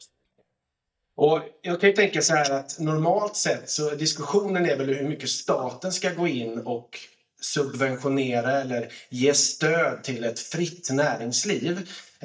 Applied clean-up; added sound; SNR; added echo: neural mask model DeepFilterNet 3.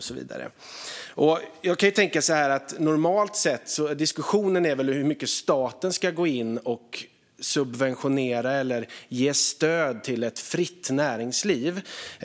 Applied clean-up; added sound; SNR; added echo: none; none; none; none.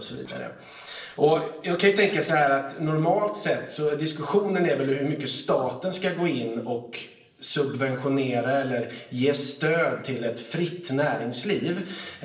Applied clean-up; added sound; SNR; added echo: neural separator model SepFormer DNS4.